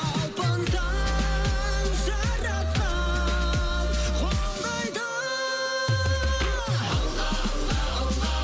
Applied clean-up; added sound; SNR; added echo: none; none; none; none.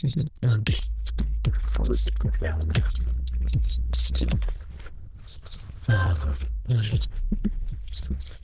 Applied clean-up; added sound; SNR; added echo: neural diffusion model UNIVERSE++.